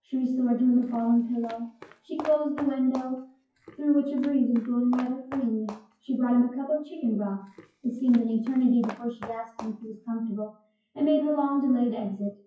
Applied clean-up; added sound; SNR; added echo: classical method WPE with log-MMSE.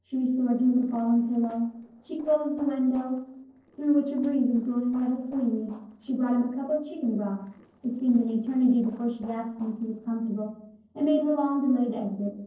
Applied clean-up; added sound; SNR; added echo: neural separator model SepFormer DNS4.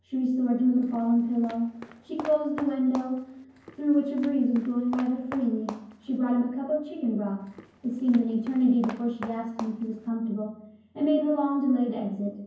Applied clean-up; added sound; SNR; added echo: none; Walk, footsteps; 17 dB; reverberation time 0.9 s.